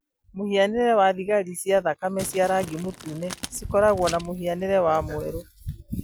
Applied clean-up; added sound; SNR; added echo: none; Crumpling, crinkling; 15 dB; none.